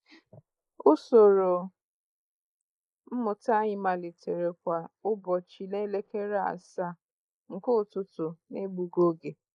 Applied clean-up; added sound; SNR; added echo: neural mask model Resemble Enhance denoiser.